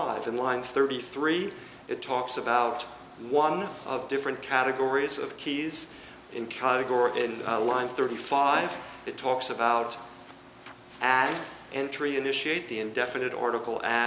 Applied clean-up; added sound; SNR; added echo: none; none; none; none.